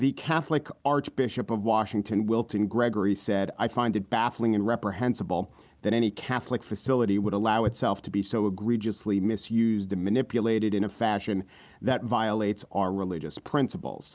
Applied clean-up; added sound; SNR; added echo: none; none; none; none.